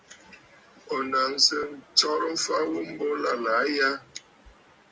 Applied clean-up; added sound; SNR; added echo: none; none; none; none.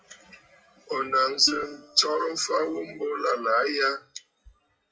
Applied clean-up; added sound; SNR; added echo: classical method WPE with log-MMSE.